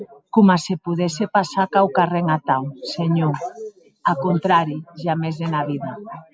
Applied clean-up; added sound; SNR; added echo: none; none; none; none.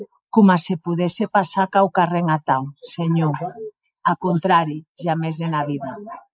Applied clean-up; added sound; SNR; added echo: neural mask model Resemble Enhance denoiser.